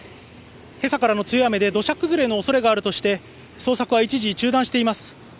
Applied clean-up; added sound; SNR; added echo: none; none; none; none.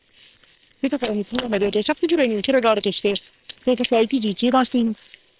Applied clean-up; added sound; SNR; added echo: neural separator model SepFormer WHAM!.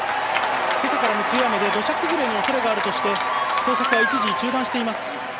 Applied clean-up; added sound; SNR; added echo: none; Applause / Cheering; -4 dB; none.